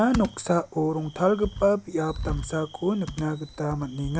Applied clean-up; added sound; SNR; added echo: none; Computer keyboard; 11 dB; none.